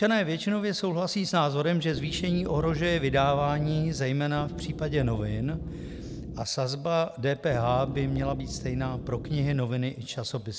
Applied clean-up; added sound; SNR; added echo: none; Wind instrument, woodwind instrument; 9 dB; none.